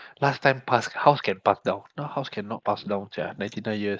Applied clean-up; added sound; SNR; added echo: neural mask model Resemble Enhance denoiser.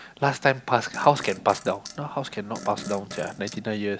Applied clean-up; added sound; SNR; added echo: none; Fart; 17 dB; none.